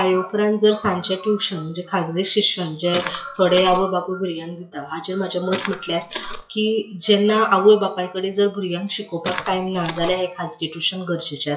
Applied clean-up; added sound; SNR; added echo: classical method WPE with log-MMSE.